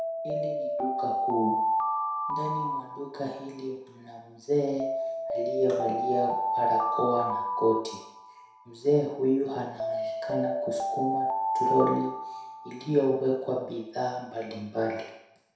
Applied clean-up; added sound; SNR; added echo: none; Alarm; 1 dB; reverberation time 0.7 s.